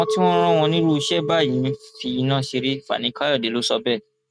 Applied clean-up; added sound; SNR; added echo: neural mask model RNNoise.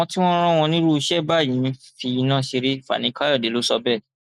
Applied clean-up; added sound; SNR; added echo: neural mask model Resemble Enhance denoiser.